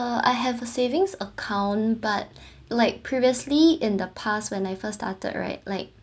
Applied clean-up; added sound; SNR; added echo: none; none; none; none.